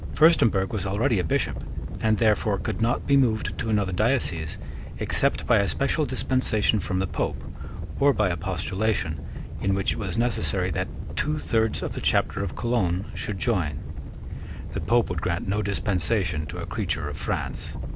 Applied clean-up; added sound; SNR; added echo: none; Animal; 7 dB; none.